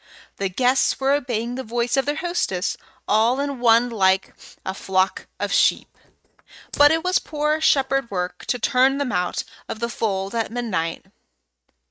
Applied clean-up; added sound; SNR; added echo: neural mask model RNNoise.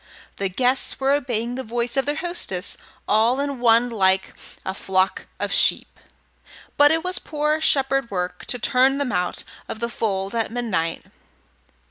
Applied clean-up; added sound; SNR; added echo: none; none; none; none.